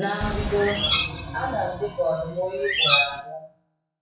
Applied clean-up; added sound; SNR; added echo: classical method WPE with log-MMSE.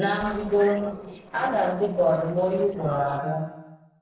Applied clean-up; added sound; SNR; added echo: neural separator model SepFormer DNS4.